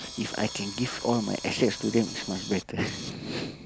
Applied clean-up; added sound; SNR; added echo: none; Camera; 11 dB; none.